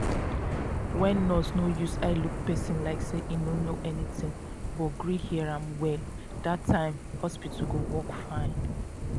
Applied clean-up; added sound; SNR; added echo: none; Thunder / Rain; 1 dB; none.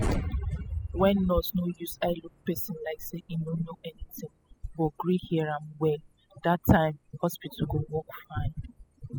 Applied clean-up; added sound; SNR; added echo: classical method spectral subtraction.